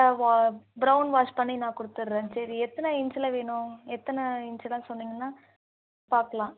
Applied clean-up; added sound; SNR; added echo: none; none; none; none.